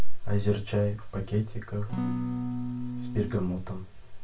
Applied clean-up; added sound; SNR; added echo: none; Acoustic guitar / Strum; 6 dB; reverberation time 0.2 s.